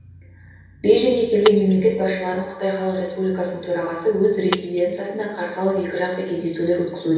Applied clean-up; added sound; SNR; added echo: none; Shatter; 17 dB; reverberation time 0.9 s.